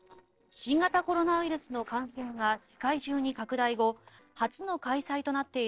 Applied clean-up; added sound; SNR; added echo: neural separator model SepFormer DNS4.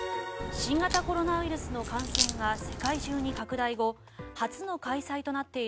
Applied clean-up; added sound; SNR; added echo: none; Crack; 3 dB; none.